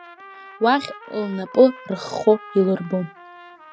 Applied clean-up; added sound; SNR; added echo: none; Trumpet; 19 dB; none.